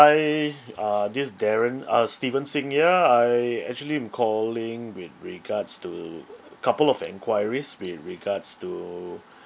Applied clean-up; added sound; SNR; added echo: none; none; none; none.